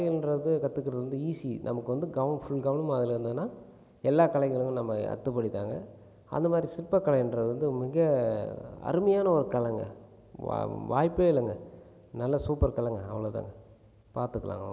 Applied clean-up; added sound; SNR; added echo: none; none; none; none.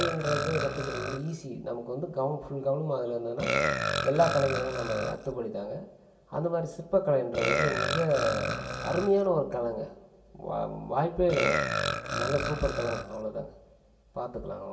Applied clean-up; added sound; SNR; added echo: none; Burping, eructation; 4 dB; reverberation time 0.3 s.